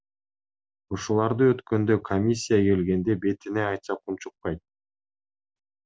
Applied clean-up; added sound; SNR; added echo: none; none; none; none.